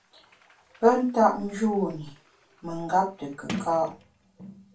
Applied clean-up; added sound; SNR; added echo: none; Sliding door; 16 dB; reverberation time 0.2 s.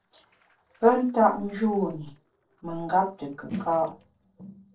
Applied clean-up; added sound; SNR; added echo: neural separator model SepFormer DNS4.